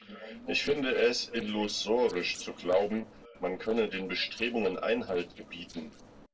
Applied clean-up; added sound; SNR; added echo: neural separator model SepFormer DNS4.